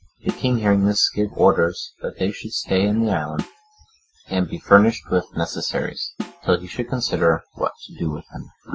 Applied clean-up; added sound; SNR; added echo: classical method Wiener filter.